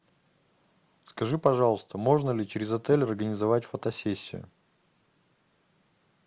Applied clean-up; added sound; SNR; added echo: none; none; none; none.